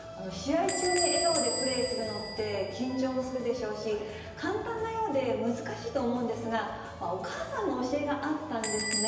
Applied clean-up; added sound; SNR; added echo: none; Door / Bell; 6 dB; reverberation time 1.0 s.